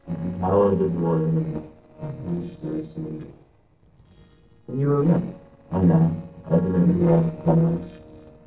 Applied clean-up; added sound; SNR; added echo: neural separator model SepFormer DNS4.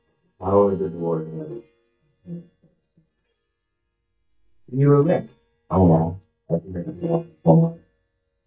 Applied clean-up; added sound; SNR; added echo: neural mask model DeepFilterNet 3.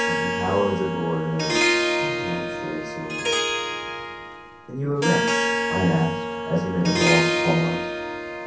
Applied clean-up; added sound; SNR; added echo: none; Harp; -2 dB; reverberation time 0.6 s.